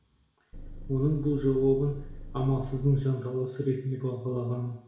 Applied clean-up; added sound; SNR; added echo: none; Engine; 11 dB; reverberation time 0.7 s.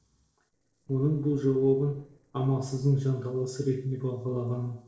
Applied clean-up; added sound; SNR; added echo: neural separator model SepFormer DNS4.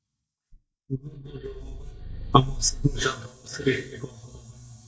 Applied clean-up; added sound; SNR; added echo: neural mask model DeepFilterNet 3.